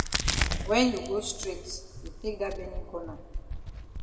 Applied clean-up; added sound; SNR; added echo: none; Crack; 1 dB; reverberation time 1.3 s.